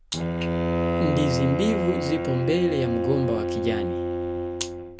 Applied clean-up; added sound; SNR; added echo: none; Bowed string instrument; -1 dB; none.